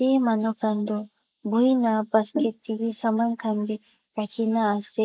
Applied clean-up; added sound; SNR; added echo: neural mask model Resemble Enhance denoiser.